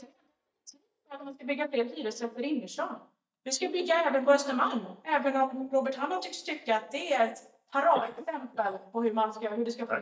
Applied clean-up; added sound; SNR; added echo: neural mask model DeepFilterNet 3.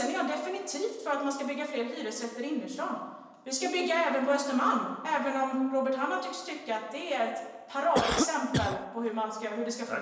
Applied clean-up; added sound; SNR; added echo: none; Cough; 0 dB; reverberation time 1.0 s.